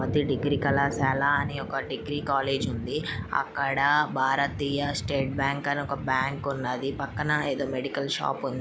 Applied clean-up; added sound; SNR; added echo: none; none; none; none.